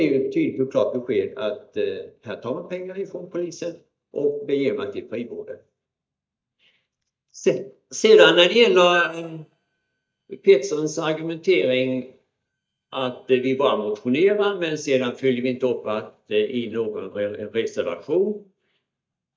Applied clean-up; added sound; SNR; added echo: neural mask model DeepFilterNet 3.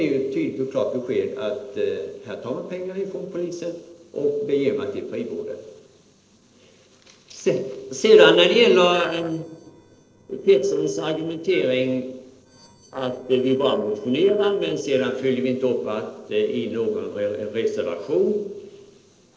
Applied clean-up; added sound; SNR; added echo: neural separator model SepFormer DNS4.